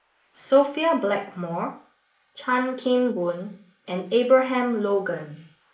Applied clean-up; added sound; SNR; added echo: neural mask model Resemble Enhance denoiser.